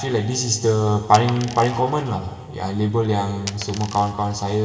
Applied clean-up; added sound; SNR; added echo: none; Coin (dropping); 16 dB; reverberation time 2.7 s.